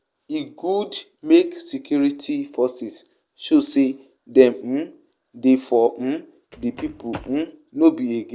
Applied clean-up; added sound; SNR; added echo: none; Run; 18 dB; none.